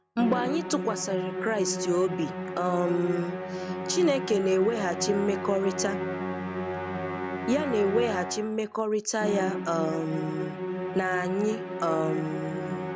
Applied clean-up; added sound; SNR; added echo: none; Musical instrument; 4 dB; none.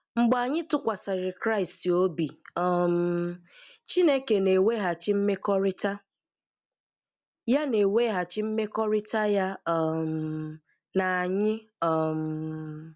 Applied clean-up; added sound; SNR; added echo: none; none; none; none.